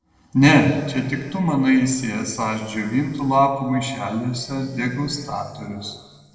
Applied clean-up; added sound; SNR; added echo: neural separator model SepFormer DNS4.